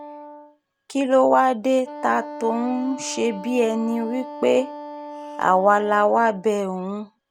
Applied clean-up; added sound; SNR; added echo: none; Wind instrument, woodwind instrument; 15 dB; none.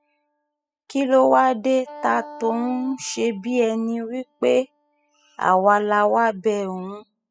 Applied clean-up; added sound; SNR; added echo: classical method spectral subtraction.